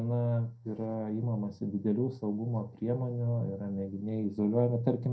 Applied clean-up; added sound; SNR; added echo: none; none; none; reverberation time 0.2 s.